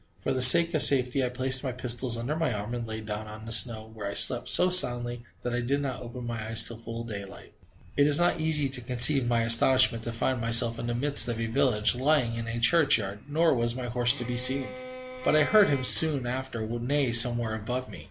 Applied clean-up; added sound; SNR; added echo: none; Bowed string instrument; 12 dB; none.